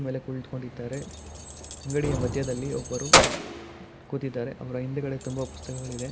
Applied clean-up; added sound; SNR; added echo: none; Keys jangling; -3 dB; none.